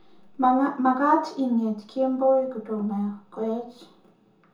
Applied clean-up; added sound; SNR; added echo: none; none; none; reverberation time 0.5 s.